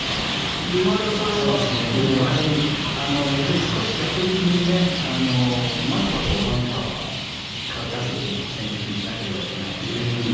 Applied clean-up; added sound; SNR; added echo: none; Traffic noise, roadway noise; 3 dB; reverberation time 1.3 s.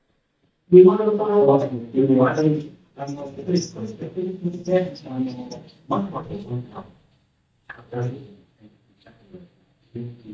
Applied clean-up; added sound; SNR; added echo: neural mask model DeepFilterNet 3.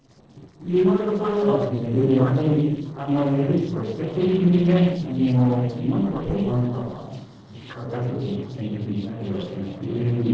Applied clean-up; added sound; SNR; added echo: neural separator model SepFormer DNS4.